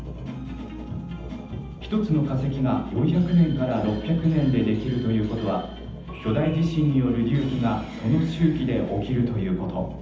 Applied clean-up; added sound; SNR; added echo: none; Musical instrument; 16 dB; reverberation time 0.8 s.